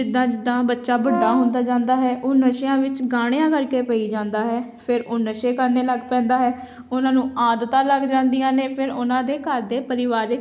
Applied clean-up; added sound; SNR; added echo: none; Brass instrument; 8 dB; none.